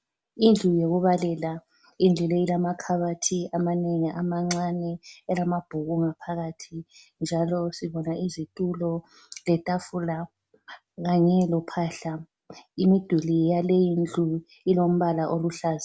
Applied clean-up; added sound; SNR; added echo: none; none; none; none.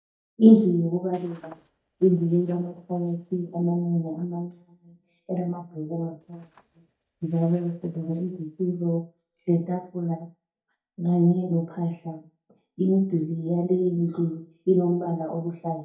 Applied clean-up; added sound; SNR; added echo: neural mask model DeepFilterNet 3.